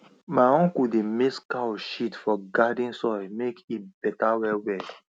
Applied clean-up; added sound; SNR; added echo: none; none; none; none.